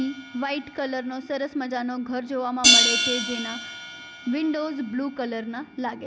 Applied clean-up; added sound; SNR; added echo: none; Hi-hat; -2 dB; none.